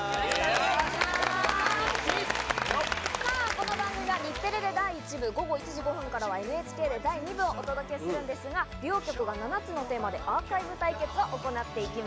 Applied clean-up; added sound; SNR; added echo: none; none; none; none.